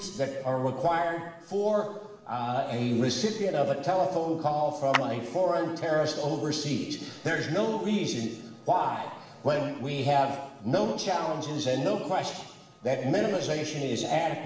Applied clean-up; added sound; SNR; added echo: none; Clapping; 8 dB; reverberation time 1.0 s.